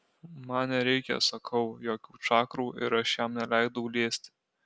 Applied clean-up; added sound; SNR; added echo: none; none; none; none.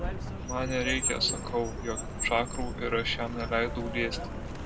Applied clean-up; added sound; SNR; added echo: none; Car; 2 dB; reverberation time 0.2 s.